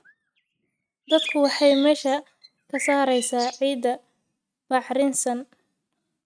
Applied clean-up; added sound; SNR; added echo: neural mask model RNNoise.